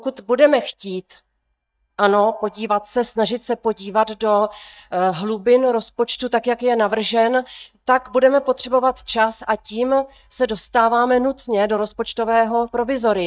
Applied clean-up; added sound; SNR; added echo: neural mask model DeepFilterNet 3.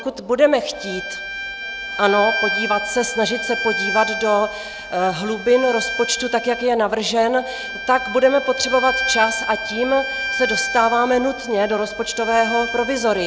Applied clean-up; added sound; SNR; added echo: none; Bowed string instrument; 7 dB; none.